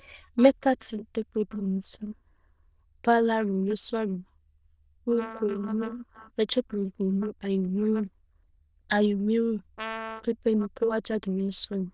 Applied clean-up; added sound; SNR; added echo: neural diffusion model UNIVERSE++.